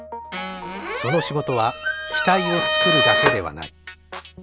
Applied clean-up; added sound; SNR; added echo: none; Bowed string instrument + Squeak; -2 dB; none.